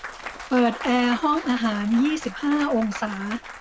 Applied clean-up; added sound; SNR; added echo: none; Applause / Cheering / Clapping; 13 dB; none.